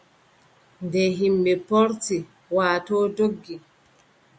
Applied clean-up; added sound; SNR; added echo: none; none; none; none.